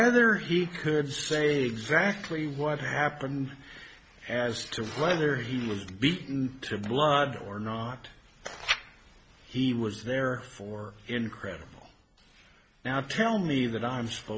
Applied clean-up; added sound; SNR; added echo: none; none; none; none.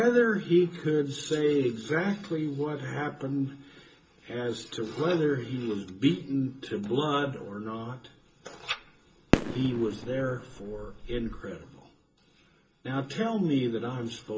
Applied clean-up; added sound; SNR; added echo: none; Fireworks; 2 dB; reverberation time 0.2 s.